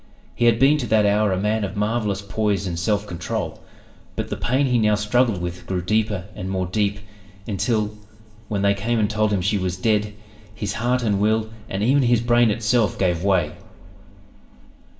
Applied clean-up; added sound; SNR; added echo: none; none; none; reverberation time 1.2 s.